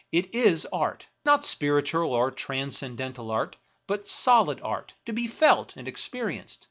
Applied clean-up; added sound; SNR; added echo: none; none; none; none.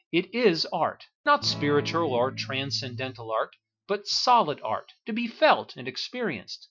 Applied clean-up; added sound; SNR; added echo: classical method Wiener filter.